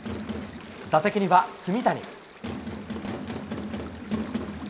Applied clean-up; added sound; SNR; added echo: none; Stream; 19 dB; none.